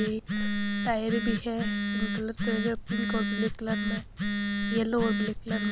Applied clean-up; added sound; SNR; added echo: none; Telephone; -1 dB; none.